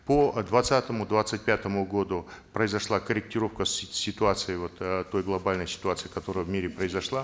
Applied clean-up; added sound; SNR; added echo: none; none; none; none.